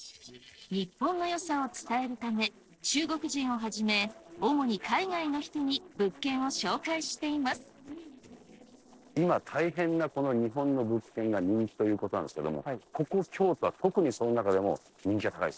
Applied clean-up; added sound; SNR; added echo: neural separator model SepFormer DNS4.